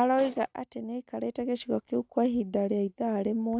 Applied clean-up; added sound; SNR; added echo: neural mask model RNNoise.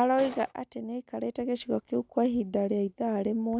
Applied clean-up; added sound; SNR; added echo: none; Gunshot, gunfire; 13 dB; none.